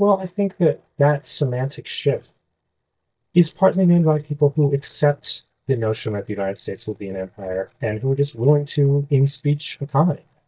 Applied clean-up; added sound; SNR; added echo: neural mask model DeepFilterNet 3.